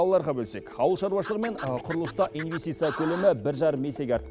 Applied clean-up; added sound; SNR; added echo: none; Scratching (performance technique); 12 dB; none.